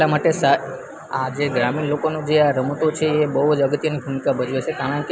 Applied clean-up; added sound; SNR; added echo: none; Bark; 19 dB; none.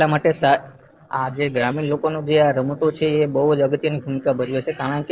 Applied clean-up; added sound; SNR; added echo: neural separator model SepFormer DNS4.